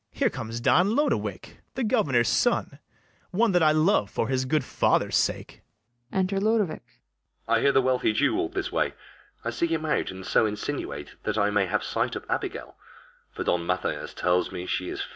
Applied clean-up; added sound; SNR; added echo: none; none; none; none.